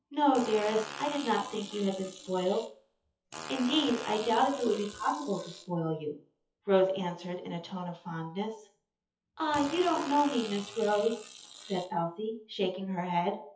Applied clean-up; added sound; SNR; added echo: classical method WPE with log-MMSE.